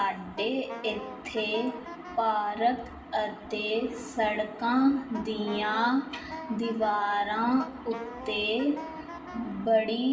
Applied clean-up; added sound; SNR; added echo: none; Wind instrument, woodwind instrument; 14 dB; reverberation time 0.7 s.